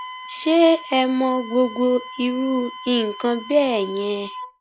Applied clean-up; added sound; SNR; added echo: none; Wind instrument, woodwind instrument; 15 dB; none.